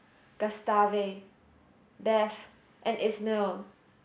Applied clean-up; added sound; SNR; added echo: none; none; none; none.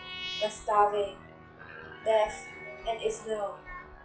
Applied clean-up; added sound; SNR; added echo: classical method log-MMSE.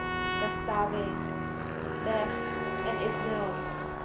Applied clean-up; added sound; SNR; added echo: none; Trumpet + Aircraft; -3 dB; none.